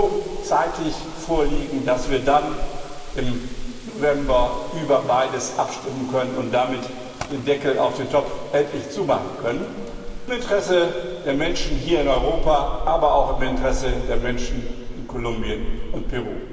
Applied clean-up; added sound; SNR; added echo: none; Rain; 4 dB; reverberation time 2.5 s.